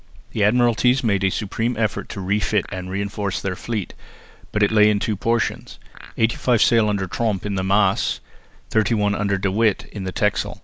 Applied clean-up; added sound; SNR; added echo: neural mask model Resemble Enhance denoiser.